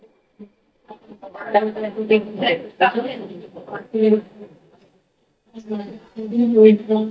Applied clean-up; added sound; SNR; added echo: neural mask model DeepFilterNet 3.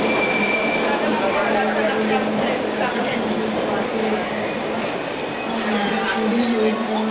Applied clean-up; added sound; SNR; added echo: none; Subway, metro, underground; -4 dB; reverberation time 0.7 s.